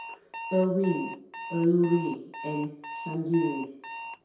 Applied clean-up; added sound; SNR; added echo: none; Alarm; 11 dB; reverberation time 0.7 s.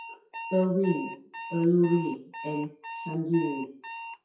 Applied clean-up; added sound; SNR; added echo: classical method WPE with log-MMSE.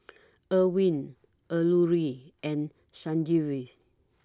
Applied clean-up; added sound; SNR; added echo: none; none; none; none.